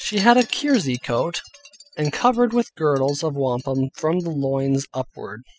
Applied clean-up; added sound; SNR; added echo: classical method spectral subtraction.